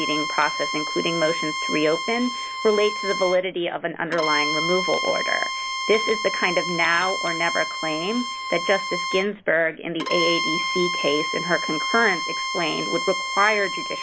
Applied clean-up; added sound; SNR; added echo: none; Bowed string instrument; 3 dB; none.